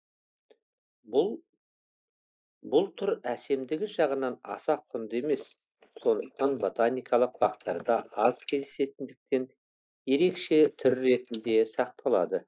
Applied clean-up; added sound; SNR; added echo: neural mask model Resemble Enhance denoiser.